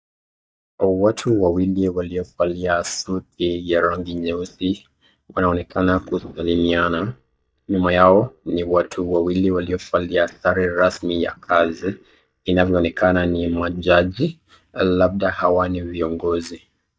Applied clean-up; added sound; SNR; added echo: neural mask model DeepFilterNet 3.